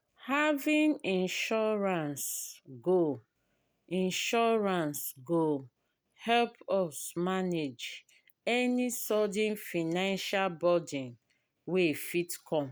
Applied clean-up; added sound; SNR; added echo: none; none; none; none.